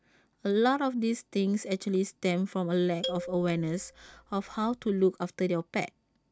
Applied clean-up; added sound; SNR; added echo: none; Marimba, xylophone; 12 dB; none.